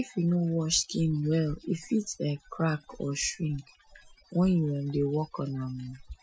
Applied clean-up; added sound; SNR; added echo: classical method Wiener filter.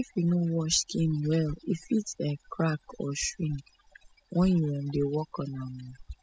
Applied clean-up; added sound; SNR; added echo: classical method spectral subtraction.